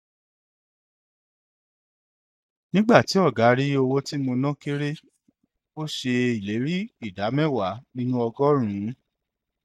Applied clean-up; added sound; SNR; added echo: neural mask model DeepFilterNet 3.